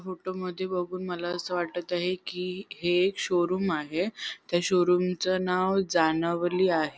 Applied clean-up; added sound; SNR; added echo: none; none; none; none.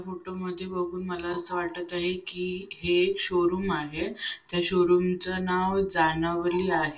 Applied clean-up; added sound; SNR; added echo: none; none; none; reverberation time 0.2 s.